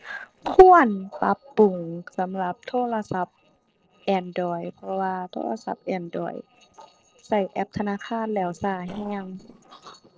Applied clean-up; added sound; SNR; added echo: neural separator model SepFormer DNS4.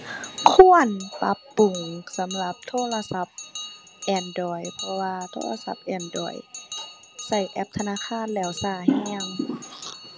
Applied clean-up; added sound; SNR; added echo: none; Bell; 15 dB; none.